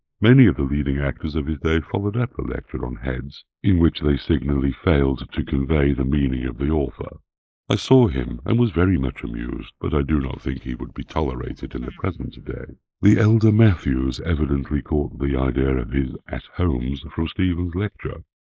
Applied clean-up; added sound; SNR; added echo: neural mask model Resemble Enhance denoiser.